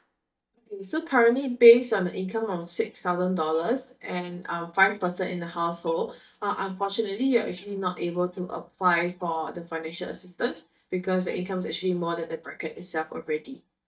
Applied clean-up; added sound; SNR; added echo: neural mask model DeepFilterNet 3.